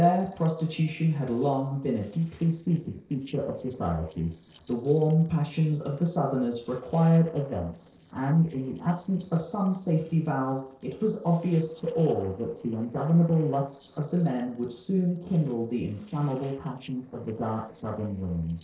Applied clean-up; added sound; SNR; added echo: neural separator model SepFormer DNS4.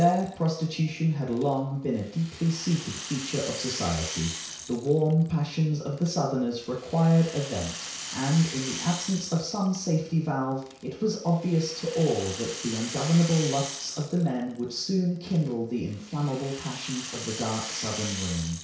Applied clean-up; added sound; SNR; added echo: none; Rattle; 12 dB; reverberation time 0.6 s.